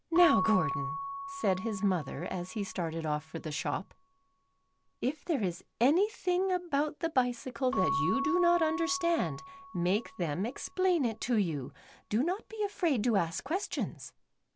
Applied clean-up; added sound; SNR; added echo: none; Keyboard (musical) / Bell; 9 dB; none.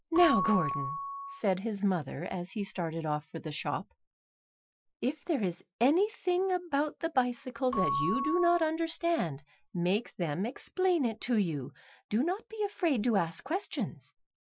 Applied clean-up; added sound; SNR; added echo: classical method Wiener filter.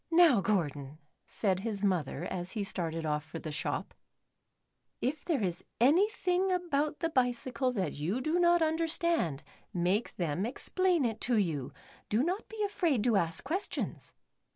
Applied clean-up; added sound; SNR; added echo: none; none; none; none.